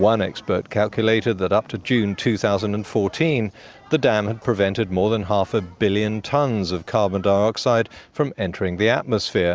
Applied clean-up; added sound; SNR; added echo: none; none; none; none.